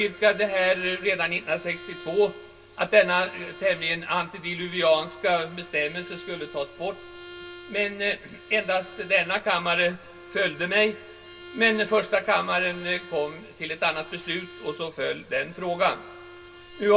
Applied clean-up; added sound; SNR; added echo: none; Bowed string instrument; 19 dB; reverberation time 0.1 s.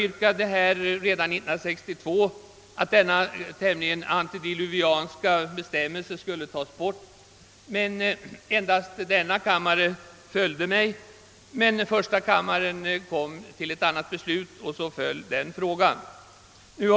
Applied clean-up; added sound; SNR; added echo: none; none; none; none.